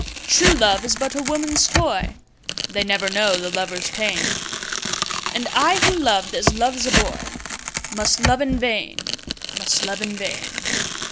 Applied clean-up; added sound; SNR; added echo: none; Tearing; 2 dB; none.